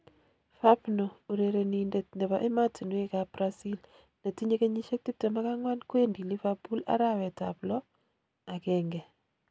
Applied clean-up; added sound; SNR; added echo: none; none; none; none.